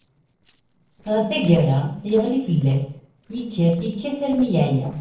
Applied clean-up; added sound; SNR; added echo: neural separator model SepFormer DNS4.